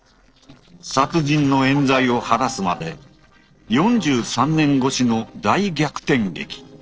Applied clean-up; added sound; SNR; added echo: neural separator model SepFormer DNS4.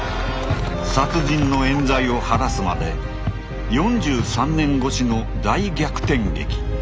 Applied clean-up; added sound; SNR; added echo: none; Bowed string instrument; 18 dB; none.